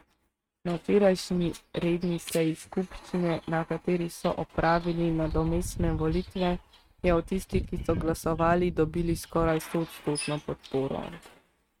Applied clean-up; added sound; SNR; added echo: neural mask model RNNoise.